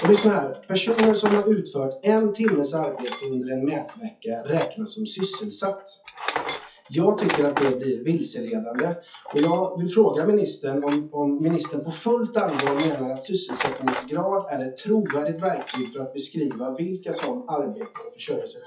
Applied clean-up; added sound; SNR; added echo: classical method WPE with log-MMSE.